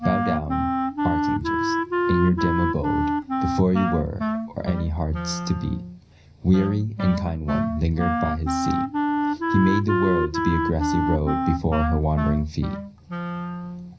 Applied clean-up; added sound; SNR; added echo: none; Wind instrument, woodwind instrument; 1 dB; reverberation time 0.4 s.